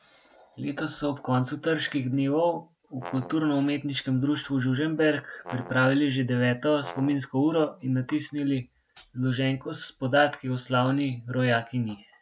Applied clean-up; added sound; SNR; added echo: none; Brass instrument; 17 dB; none.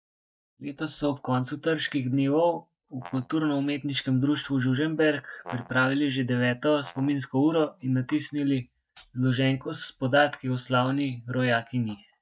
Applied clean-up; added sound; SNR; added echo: neural mask model DeepFilterNet 3.